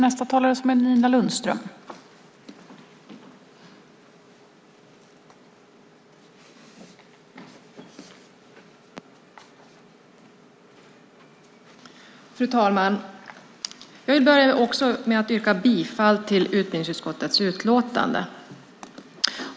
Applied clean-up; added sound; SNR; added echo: none; none; none; none.